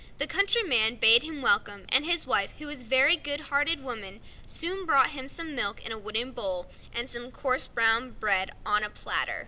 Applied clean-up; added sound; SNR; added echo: none; none; none; none.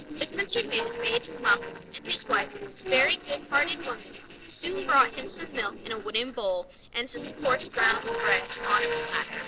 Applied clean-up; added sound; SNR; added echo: neural separator model SepFormer DNS4.